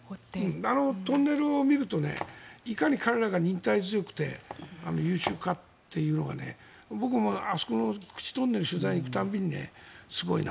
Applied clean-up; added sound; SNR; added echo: none; none; none; none.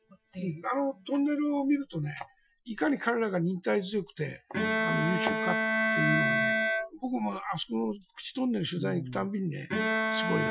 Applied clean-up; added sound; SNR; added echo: classical method Wiener filter.